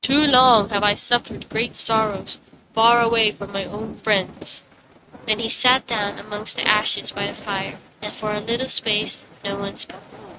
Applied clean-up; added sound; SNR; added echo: neural mask model RNNoise.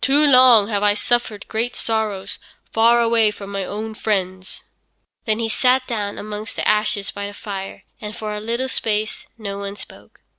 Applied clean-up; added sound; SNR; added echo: none; none; none; none.